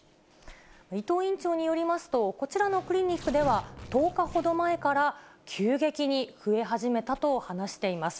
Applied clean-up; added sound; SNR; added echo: none; Tearing + Engine / Boat, Water vehicle; 19 dB; none.